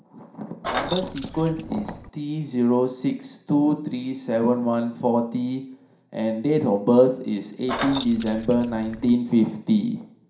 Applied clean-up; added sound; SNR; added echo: none; Keys jangling; 9 dB; reverberation time 0.5 s.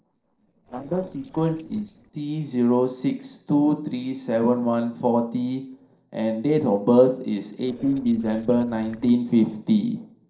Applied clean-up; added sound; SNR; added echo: neural separator model SepFormer DNS4.